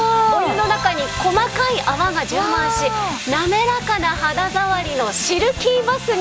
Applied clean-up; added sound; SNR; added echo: none; none; none; none.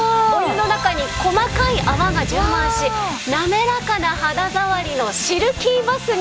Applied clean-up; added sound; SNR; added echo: none; Animal; 7 dB; none.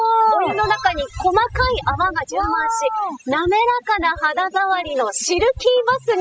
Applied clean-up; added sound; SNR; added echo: classical method spectral subtraction.